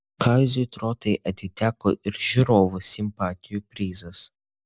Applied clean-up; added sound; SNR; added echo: none; none; none; none.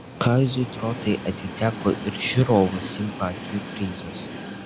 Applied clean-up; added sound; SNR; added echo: none; Train; 10 dB; none.